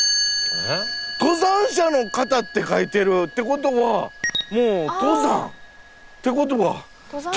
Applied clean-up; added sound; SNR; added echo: none; Chime; 8 dB; none.